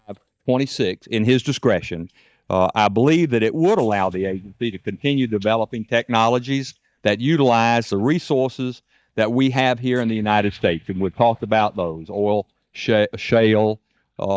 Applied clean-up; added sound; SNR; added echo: neural mask model DeepFilterNet 3.